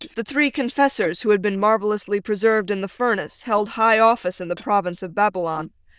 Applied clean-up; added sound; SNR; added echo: neural diffusion model UNIVERSE++.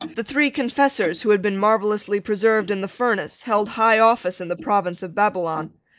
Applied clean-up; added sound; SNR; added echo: neural mask model Resemble Enhance denoiser.